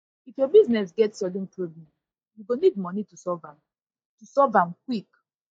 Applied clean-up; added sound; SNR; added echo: neural mask model DeepFilterNet 3.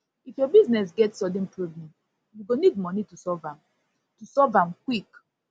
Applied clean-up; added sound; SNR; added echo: none; none; none; none.